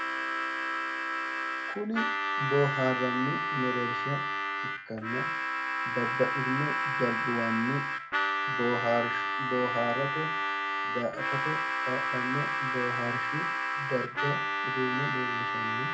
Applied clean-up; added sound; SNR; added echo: none; Harmonica; -3 dB; reverberation time 0.3 s.